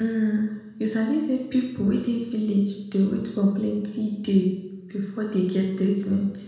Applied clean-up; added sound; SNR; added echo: none; none; none; reverberation time 0.9 s.